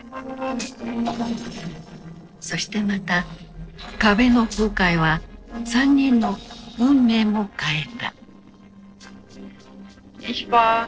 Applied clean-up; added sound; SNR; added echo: neural separator model SepFormer DNS4.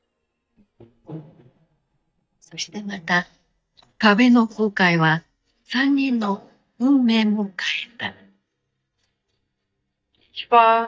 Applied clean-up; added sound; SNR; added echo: neural mask model DeepFilterNet 3.